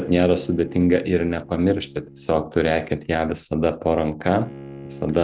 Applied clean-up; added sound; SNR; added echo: none; Bowed string instrument; 19 dB; none.